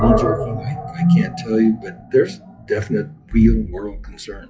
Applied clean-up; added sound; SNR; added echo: classical method WPE with log-MMSE.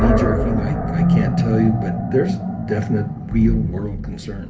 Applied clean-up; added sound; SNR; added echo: none; Animal; -1 dB; reverberation time 0.3 s.